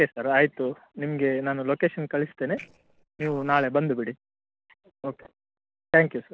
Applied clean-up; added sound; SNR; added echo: neural separator model SepFormer DNS4.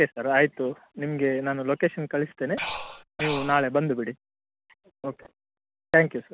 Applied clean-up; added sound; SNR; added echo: none; Breathing; 6 dB; none.